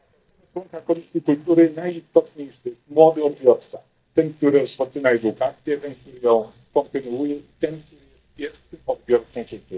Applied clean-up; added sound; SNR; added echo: neural mask model DeepFilterNet 3.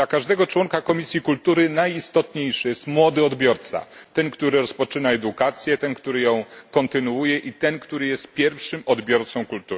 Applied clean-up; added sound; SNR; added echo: none; none; none; none.